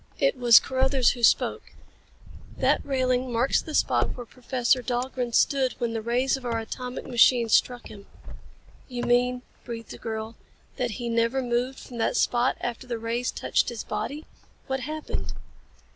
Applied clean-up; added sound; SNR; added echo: none; Wind; 5 dB; none.